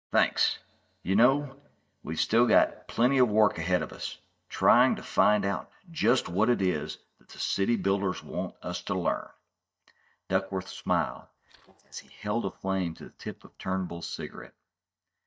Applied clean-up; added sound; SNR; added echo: neural mask model DeepFilterNet 3.